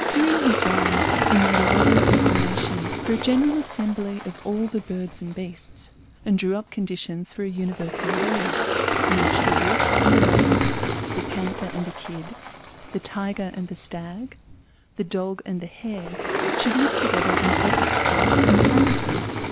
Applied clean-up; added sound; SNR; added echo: none; Engine; -3 dB; none.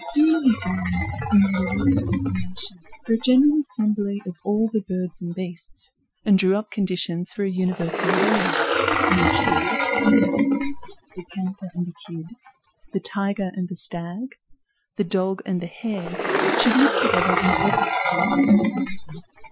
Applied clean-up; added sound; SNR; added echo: classical method Wiener filter.